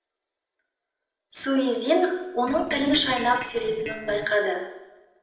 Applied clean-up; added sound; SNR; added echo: neural separator model SepFormer DNS4.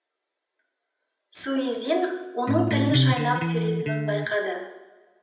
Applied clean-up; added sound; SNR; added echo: none; Electric guitar; -3 dB; reverberation time 0.9 s.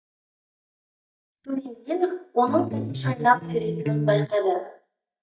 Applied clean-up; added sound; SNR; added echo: neural mask model DeepFilterNet 3.